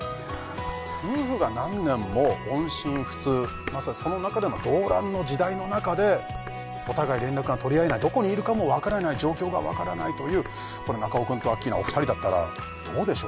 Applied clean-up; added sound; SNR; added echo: none; Dishes, pots, and pans; 17 dB; none.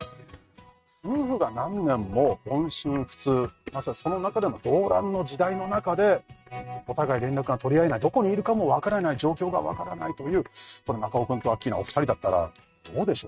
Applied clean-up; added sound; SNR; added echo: neural mask model RNNoise.